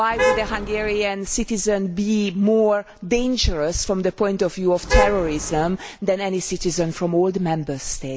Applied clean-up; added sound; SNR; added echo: none; Traffic noise, roadway noise / Vehicle horn, car horn, honking; 2 dB; none.